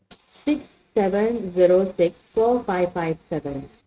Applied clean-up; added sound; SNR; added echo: neural mask model RNNoise.